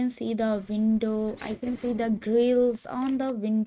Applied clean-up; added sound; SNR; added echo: neural mask model RNNoise.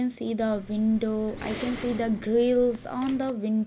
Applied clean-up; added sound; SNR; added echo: none; Respiratory sounds; 14 dB; none.